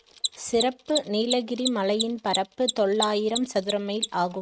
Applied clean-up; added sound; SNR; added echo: neural mask model RNNoise.